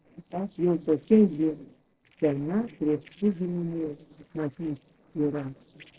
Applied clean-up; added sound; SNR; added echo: neural separator model SepFormer DNS4.